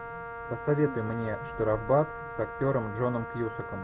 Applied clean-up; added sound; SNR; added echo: none; Wind instrument, woodwind instrument; 9 dB; none.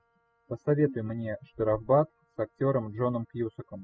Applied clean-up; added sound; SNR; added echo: classical method spectral subtraction.